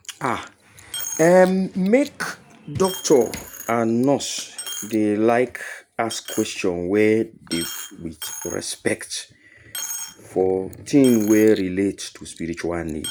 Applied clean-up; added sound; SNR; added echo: none; Coin (dropping); 15 dB; none.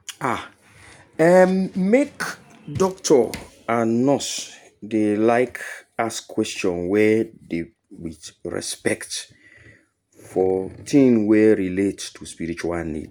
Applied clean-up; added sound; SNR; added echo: none; none; none; none.